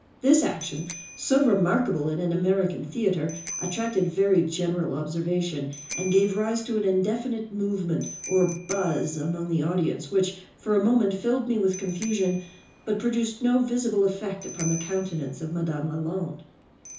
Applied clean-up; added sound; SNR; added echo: none; Bicycle bell; 18 dB; reverberation time 0.6 s.